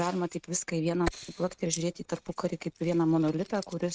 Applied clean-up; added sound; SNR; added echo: neural mask model RNNoise.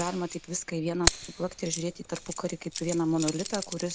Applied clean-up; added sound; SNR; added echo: none; Keys jangling; 4 dB; none.